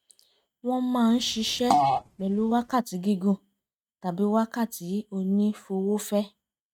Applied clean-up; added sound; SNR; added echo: neural mask model RNNoise.